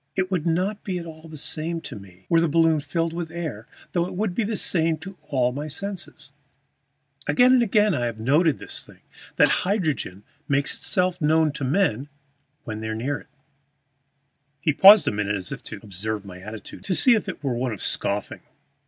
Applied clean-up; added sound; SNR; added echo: none; Snare drum; 18 dB; none.